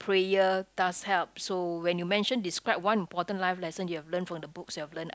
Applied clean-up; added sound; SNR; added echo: none; none; none; none.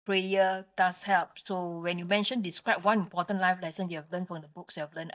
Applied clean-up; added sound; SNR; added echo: neural mask model DeepFilterNet 3.